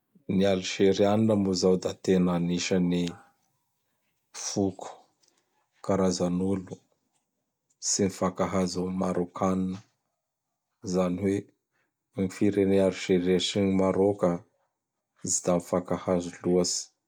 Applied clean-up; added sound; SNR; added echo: none; none; none; none.